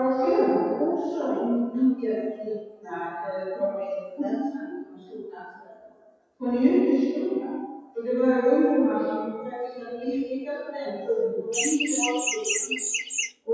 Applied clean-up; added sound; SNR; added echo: classical method WPE with log-MMSE.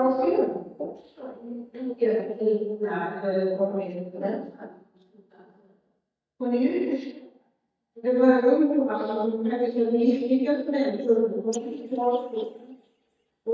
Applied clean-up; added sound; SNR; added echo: neural mask model DeepFilterNet 3.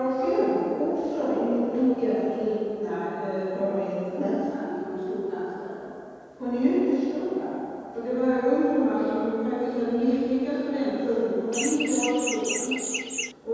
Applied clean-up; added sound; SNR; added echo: none; Chirp, tweet; 5 dB; reverberation time 2.1 s.